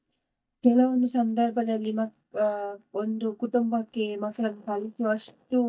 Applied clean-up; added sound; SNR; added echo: neural mask model DeepFilterNet 3.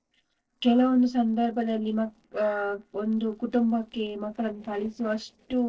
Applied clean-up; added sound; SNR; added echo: neural separator model SepFormer DNS4.